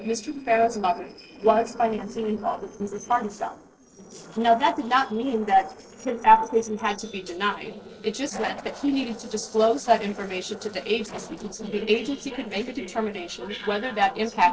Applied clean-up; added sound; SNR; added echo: neural separator model SepFormer DNS4.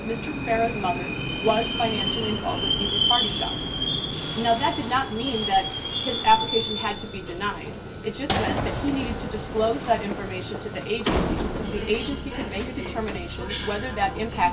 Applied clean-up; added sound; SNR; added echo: none; Subway, metro, underground; 1 dB; reverberation time 0.2 s.